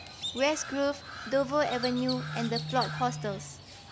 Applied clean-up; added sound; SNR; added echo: none; Crow; 7 dB; none.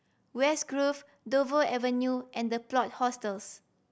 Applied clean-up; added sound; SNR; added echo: none; none; none; none.